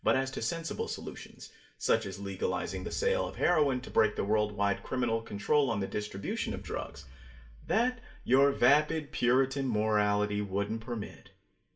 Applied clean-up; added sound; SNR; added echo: none; Explosion; 17 dB; reverberation time 0.2 s.